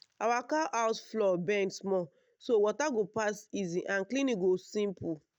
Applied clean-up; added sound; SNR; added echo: none; none; none; none.